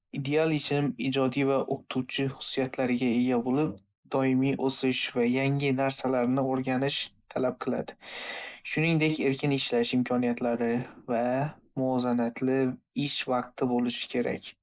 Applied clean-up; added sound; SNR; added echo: neural mask model Resemble Enhance denoiser.